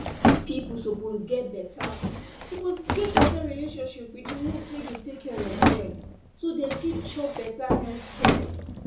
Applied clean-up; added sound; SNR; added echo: none; Drawer open or close; -4 dB; reverberation time 0.8 s.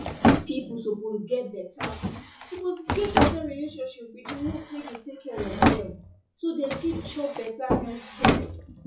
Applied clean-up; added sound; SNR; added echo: classical method WPE with log-MMSE.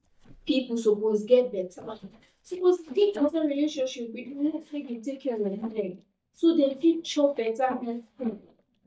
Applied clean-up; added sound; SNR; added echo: neural mask model DeepFilterNet 3.